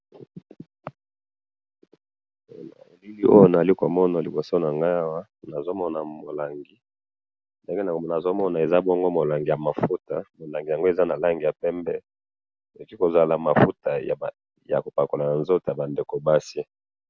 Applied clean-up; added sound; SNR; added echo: none; none; none; none.